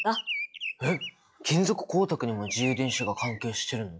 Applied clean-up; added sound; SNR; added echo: classical method log-MMSE.